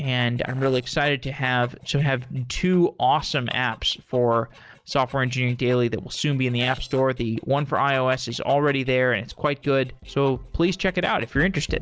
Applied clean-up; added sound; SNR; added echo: neural separator model SepFormer DNS4.